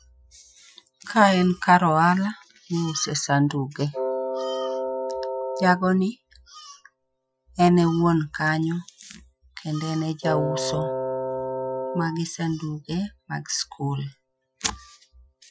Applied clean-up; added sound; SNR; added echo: classical method Wiener filter.